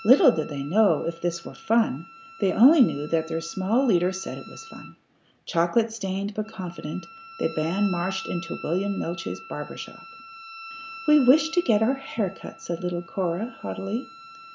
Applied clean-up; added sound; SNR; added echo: none; Wind instrument, woodwind instrument; 18 dB; none.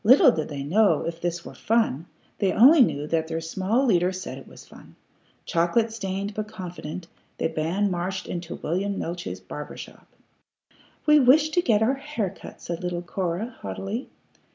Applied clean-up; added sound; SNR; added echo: none; none; none; none.